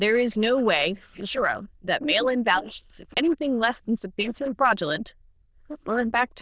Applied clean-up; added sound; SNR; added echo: neural diffusion model UNIVERSE++.